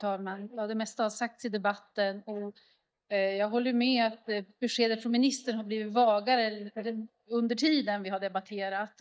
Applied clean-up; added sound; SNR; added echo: neural mask model DeepFilterNet 3.